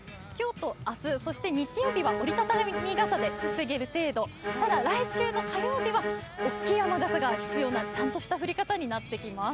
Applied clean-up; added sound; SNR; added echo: none; Bowed string instrument; 2 dB; none.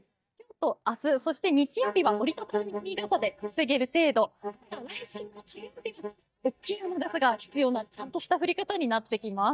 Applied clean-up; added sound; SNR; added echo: neural mask model DeepFilterNet 3.